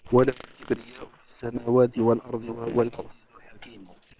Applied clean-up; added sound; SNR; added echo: neural separator model SepFormer WHAM!.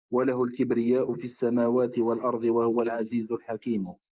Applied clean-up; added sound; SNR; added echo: neural mask model Resemble Enhance denoiser.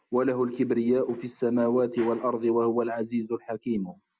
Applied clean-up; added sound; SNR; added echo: none; none; none; none.